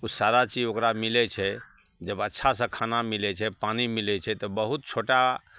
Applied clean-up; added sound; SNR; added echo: none; none; none; none.